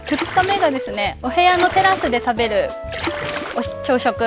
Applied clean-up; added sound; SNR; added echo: none; Splash, splatter; 10 dB; none.